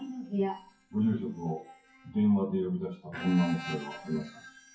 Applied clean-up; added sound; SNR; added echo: classical method WPE with log-MMSE.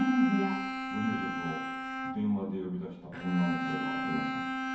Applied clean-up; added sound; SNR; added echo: none; Bowed string instrument; 2 dB; reverberation time 0.9 s.